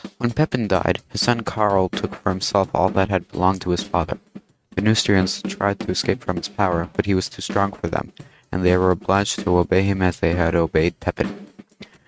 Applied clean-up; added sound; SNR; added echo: neural mask model RNNoise.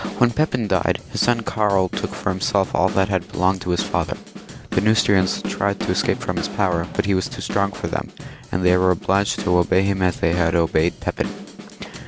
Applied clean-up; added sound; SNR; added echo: none; Drum / Drum kit; 12 dB; none.